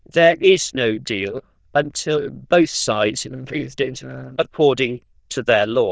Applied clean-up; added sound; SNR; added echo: neural diffusion model UNIVERSE++.